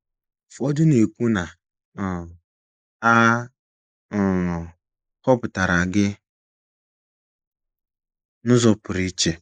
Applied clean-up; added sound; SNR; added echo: neural mask model Resemble Enhance denoiser.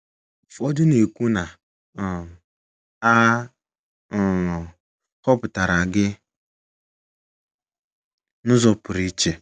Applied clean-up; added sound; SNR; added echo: none; none; none; none.